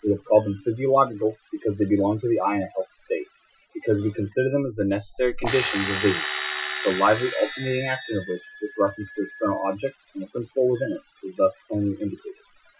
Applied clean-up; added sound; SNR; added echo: classical method Wiener filter.